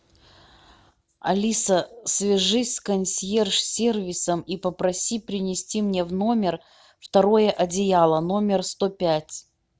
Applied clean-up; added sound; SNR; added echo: none; none; none; none.